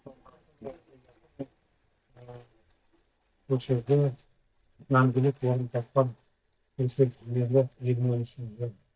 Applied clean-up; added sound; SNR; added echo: neural mask model DeepFilterNet 3.